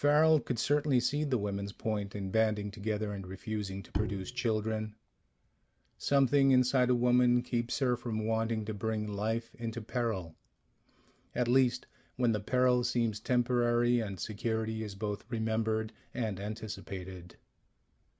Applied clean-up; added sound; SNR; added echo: none; Bowed string instrument; 7 dB; none.